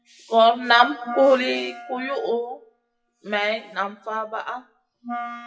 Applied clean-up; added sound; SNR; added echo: classical method WPE with log-MMSE.